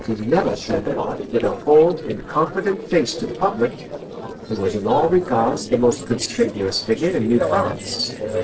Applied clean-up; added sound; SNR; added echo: neural separator model SepFormer DNS4.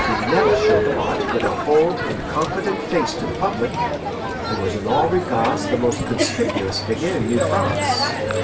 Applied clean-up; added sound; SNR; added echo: none; Crowd; 0 dB; reverberation time 0.2 s.